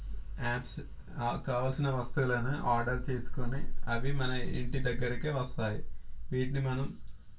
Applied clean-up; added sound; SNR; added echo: none; none; none; reverberation time 0.1 s.